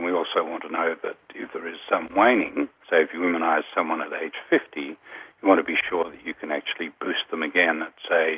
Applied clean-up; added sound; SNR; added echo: none; none; none; none.